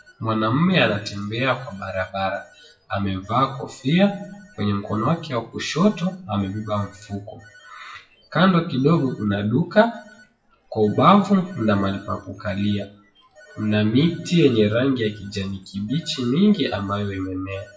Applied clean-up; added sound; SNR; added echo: classical method WPE with log-MMSE.